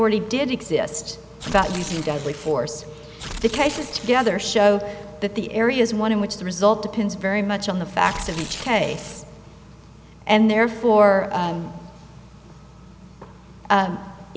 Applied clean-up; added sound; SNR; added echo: none; Tearing; 13 dB; none.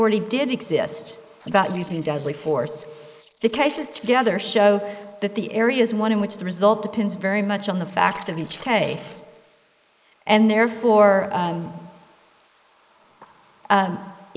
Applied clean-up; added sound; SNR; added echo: neural mask model Resemble Enhance denoiser.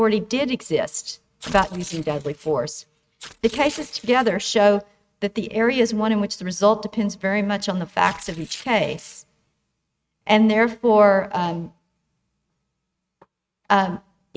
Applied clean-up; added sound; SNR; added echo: neural mask model RNNoise.